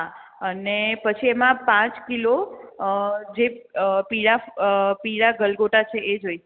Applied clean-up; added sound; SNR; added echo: none; none; none; none.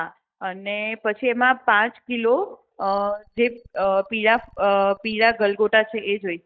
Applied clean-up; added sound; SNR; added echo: neural mask model DeepFilterNet 3.